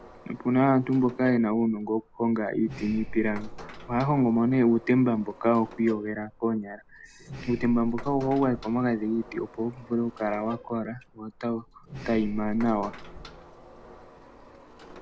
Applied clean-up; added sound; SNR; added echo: none; Sliding door; 15 dB; none.